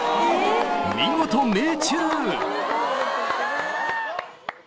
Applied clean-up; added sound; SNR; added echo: none; none; none; none.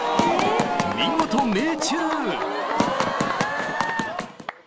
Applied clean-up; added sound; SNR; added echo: none; Run; 5 dB; none.